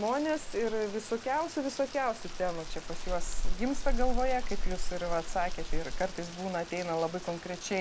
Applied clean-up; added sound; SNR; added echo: none; Rain; -1 dB; none.